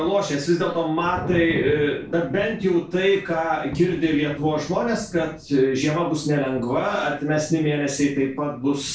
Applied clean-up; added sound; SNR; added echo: none; Thunder; 16 dB; reverberation time 0.3 s.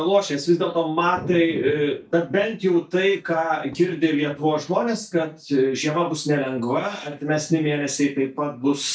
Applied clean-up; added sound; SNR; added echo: neural mask model DeepFilterNet 3.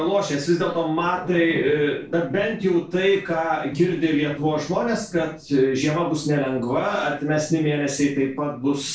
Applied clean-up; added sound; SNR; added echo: neural separator model SepFormer DNS4.